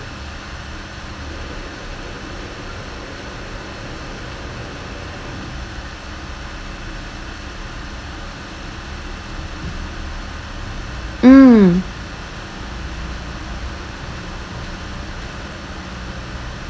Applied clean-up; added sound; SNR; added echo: none; none; none; none.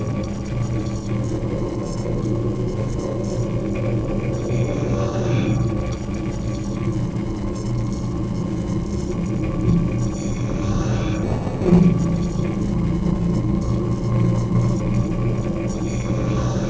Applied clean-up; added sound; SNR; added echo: neural separator model SepFormer DNS4.